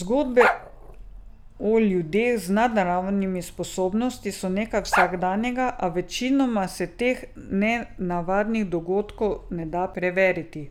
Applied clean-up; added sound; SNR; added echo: none; Bark; 3 dB; none.